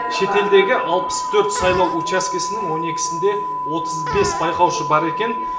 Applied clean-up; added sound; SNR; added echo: none; Fart; 16 dB; reverberation time 0.6 s.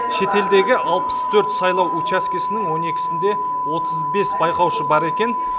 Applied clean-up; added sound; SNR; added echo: none; none; none; none.